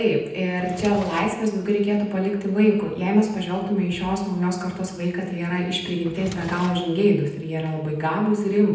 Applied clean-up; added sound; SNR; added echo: none; Drawer open or close; 15 dB; reverberation time 0.9 s.